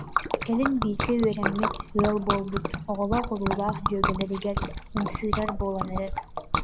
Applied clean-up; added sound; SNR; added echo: none; Liquid; 1 dB; none.